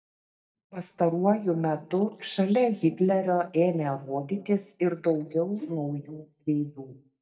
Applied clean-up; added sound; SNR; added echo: neural mask model DeepFilterNet 3.